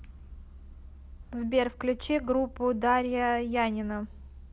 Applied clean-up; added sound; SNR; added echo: none; Musical instrument; 19 dB; none.